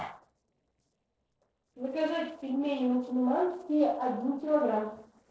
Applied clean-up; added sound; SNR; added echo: neural separator model SepFormer DNS4.